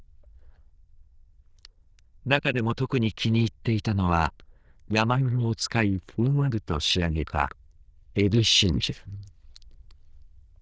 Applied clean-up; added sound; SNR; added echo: neural diffusion model UNIVERSE++.